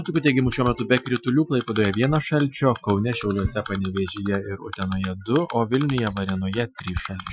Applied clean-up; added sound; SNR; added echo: classical method Wiener filter.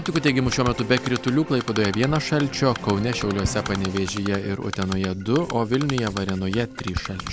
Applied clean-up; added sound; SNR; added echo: none; Writing + Typing; 11 dB; none.